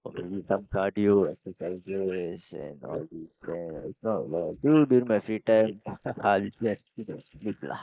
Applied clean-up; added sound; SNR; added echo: neural mask model Resemble Enhance denoiser.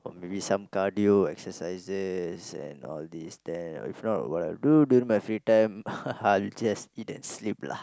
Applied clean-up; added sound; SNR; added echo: none; none; none; none.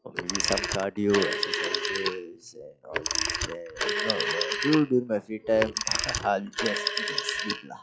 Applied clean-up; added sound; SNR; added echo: classical method log-MMSE.